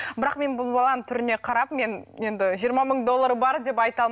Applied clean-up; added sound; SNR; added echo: none; none; none; none.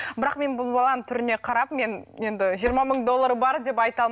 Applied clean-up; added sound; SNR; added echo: neural mask model Resemble Enhance denoiser.